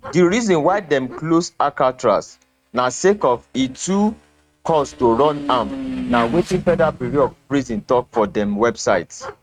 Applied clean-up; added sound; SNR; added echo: neural mask model RNNoise.